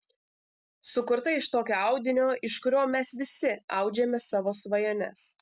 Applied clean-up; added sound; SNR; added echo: none; none; none; none.